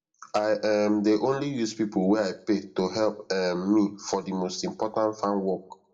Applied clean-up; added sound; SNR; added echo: none; none; none; reverberation time 0.5 s.